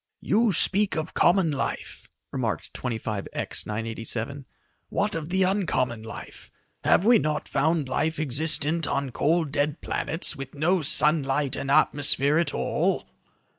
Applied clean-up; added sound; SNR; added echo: none; none; none; none.